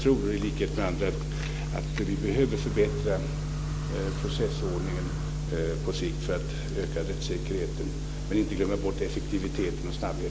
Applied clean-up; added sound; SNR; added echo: none; Car; 17 dB; none.